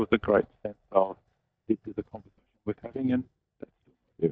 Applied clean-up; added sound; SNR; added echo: neural mask model DeepFilterNet 3.